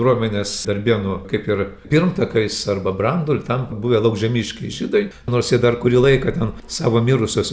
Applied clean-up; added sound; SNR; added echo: none; none; none; none.